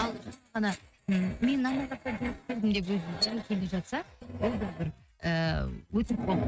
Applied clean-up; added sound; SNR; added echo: neural mask model RNNoise.